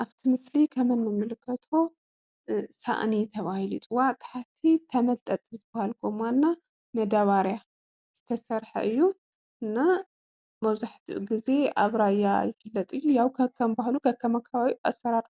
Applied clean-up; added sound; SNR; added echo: none; none; none; none.